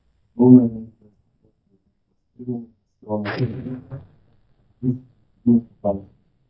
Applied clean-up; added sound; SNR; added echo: neural mask model DeepFilterNet 3.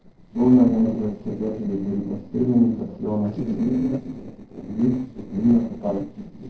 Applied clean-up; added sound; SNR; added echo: neural separator model SepFormer DNS4.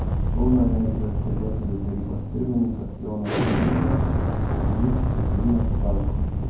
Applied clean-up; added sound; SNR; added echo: none; Explosion; -4 dB; reverberation time 0.9 s.